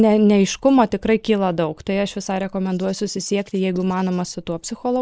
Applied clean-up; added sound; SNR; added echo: neural mask model Resemble Enhance denoiser.